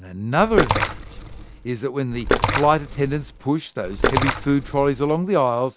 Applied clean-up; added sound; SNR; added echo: none; Splash, splatter; 3 dB; none.